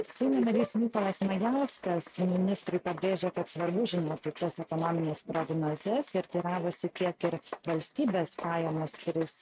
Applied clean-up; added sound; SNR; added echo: neural mask model RNNoise.